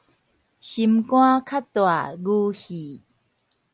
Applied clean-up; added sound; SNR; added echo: none; none; none; none.